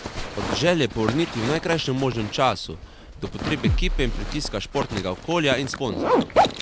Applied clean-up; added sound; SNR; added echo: none; Bass drum + Zipper (clothing); 1 dB; none.